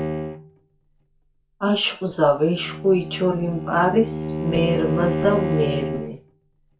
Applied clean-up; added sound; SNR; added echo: none; Bowed string instrument; 5 dB; reverberation time 0.3 s.